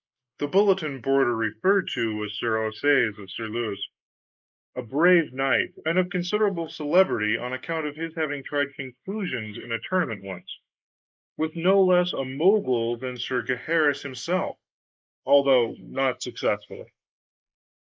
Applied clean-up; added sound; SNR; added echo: neural mask model Resemble Enhance denoiser.